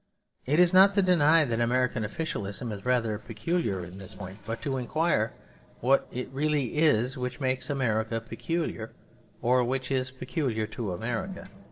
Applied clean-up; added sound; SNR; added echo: neural separator model SepFormer DNS4.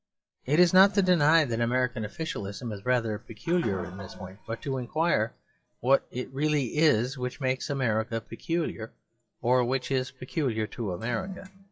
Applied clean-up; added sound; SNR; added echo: classical method WPE with log-MMSE.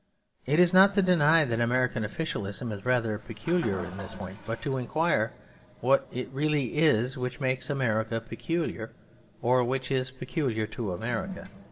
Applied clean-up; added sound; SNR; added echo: none; Toilet flush; 18 dB; reverberation time 0.8 s.